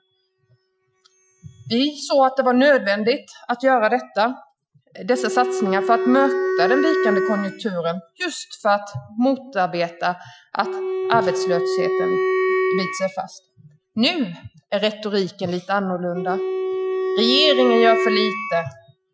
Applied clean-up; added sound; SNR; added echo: classical method Wiener filter.